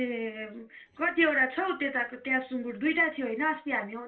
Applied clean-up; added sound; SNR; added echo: neural separator model SepFormer DNS4.